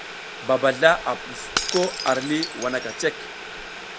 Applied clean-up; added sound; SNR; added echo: none; Shatter / Crushing + Boiling; 8 dB; none.